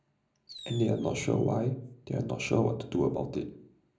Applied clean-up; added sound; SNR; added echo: none; Fireworks; 20 dB; reverberation time 0.5 s.